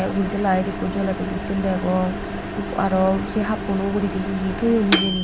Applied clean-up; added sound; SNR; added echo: none; Microwave oven; 5 dB; none.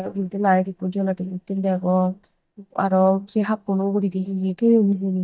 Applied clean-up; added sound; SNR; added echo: neural mask model DeepFilterNet 3.